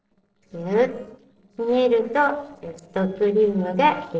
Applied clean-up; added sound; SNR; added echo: neural separator model SepFormer DNS4.